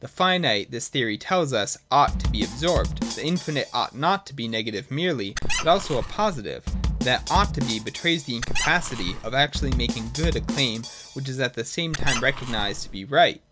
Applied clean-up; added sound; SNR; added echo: none; Squeak + Bass drum / Snare drum; 3 dB; none.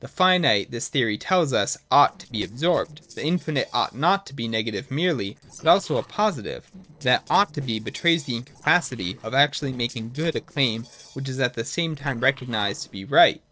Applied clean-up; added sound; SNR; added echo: neural separator model SepFormer DNS4.